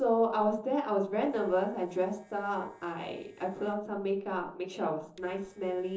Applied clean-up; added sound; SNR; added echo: neural separator model SepFormer DNS4.